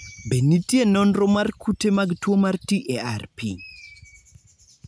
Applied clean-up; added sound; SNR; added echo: none; none; none; none.